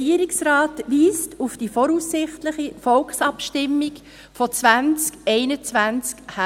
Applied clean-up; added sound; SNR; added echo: none; none; none; none.